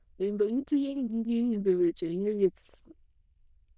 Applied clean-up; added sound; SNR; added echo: neural diffusion model UNIVERSE++.